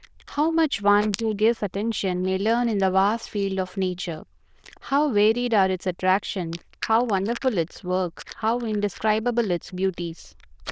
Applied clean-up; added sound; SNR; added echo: neural diffusion model UNIVERSE++.